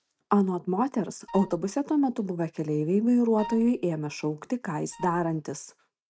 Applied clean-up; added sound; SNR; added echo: neural mask model RNNoise.